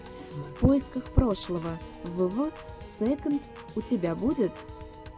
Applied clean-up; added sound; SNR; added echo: none; Piano / Organ; 15 dB; none.